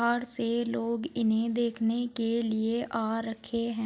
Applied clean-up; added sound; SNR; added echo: none; none; none; none.